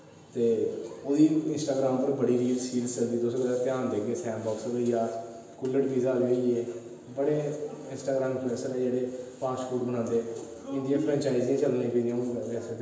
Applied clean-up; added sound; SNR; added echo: none; none; none; reverberation time 1.0 s.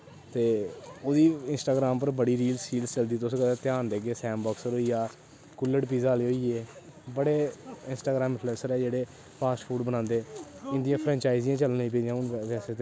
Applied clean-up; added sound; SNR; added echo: none; none; none; none.